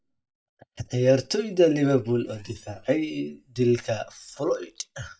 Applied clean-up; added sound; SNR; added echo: neural mask model DeepFilterNet 3.